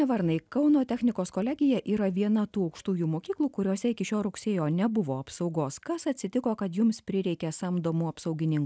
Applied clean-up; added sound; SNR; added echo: none; none; none; none.